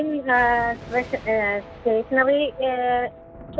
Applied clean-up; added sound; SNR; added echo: none; Thunder + Guitar; 17 dB; none.